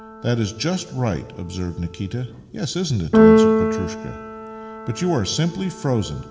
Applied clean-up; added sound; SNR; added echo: none; Keyboard (musical); -3 dB; reverberation time 1.1 s.